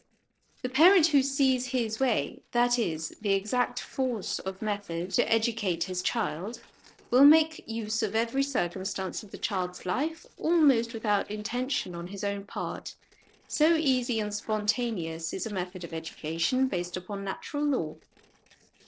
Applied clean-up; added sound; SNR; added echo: neural separator model SepFormer DNS4.